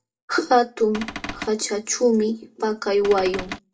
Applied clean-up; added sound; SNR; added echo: none; Cupboard open or close / Door; 10 dB; reverberation time 0.2 s.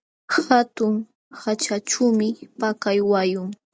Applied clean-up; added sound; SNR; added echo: none; none; none; none.